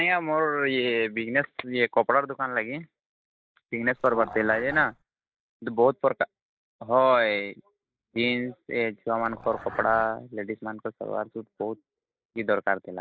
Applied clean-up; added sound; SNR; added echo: neural mask model DeepFilterNet 3.